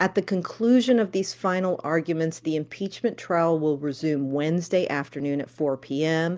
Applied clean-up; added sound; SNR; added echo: none; none; none; none.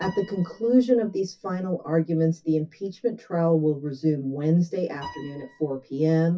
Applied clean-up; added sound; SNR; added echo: classical method WPE with log-MMSE.